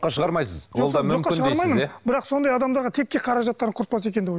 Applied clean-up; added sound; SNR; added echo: none; none; none; none.